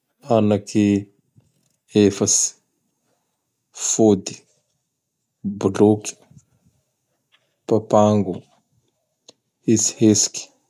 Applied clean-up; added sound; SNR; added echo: none; none; none; none.